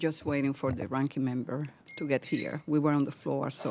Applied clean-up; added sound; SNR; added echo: none; Squeak; 10 dB; none.